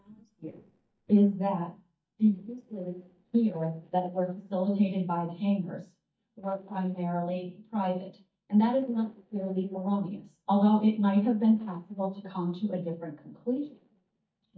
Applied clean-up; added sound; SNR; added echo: neural mask model DeepFilterNet 3.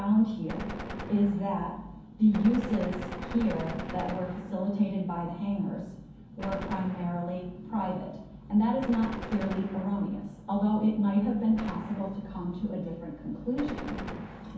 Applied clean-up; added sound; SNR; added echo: none; Gunshot, gunfire; 12 dB; reverberation time 0.5 s.